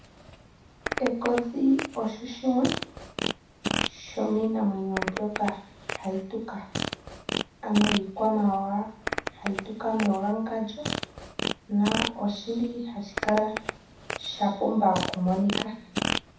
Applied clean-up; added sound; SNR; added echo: none; Fart; 6 dB; reverberation time 0.7 s.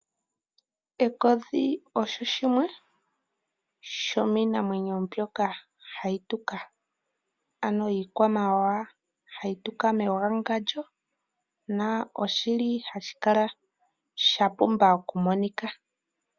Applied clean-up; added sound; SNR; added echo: none; none; none; none.